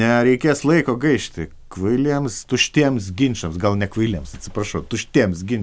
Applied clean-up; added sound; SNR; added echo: none; none; none; none.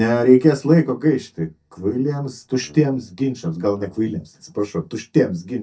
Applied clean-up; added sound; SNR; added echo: neural mask model DeepFilterNet 3.